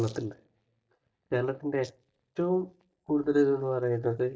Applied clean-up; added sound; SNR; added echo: neural mask model DeepFilterNet 3.